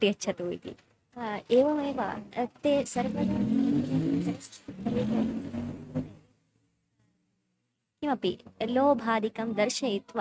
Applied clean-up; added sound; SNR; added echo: neural mask model RNNoise.